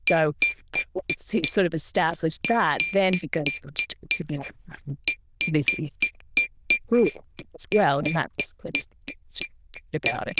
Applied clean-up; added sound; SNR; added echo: neural diffusion model UNIVERSE++.